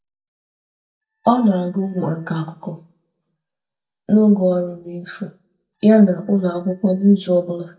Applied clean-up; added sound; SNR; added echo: neural mask model DeepFilterNet 3.